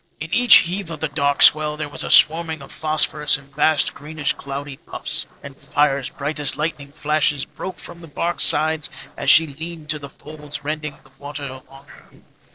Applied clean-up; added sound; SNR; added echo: neural separator model SepFormer DNS4.